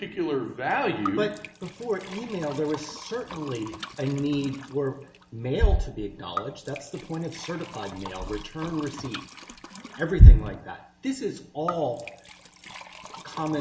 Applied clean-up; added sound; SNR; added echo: none; Liquid; 17 dB; reverberation time 0.2 s.